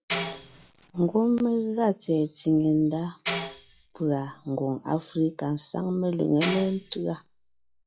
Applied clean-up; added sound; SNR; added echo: classical method log-MMSE.